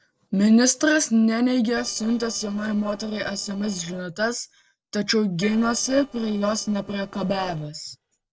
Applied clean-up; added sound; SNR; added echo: neural separator model SepFormer DNS4.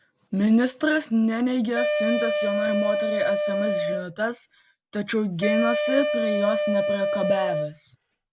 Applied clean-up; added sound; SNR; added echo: none; Wind instrument, woodwind instrument; 0 dB; none.